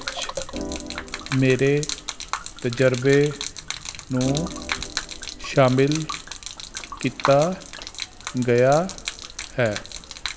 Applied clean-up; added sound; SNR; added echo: none; Organ + Gurgling / Liquid; 9 dB; none.